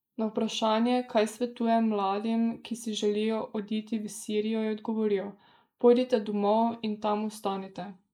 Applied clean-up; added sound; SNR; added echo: neural mask model Resemble Enhance denoiser.